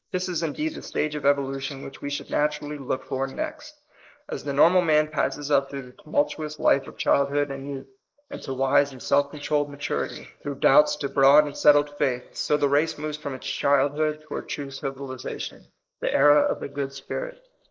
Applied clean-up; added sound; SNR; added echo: neural mask model Resemble Enhance denoiser.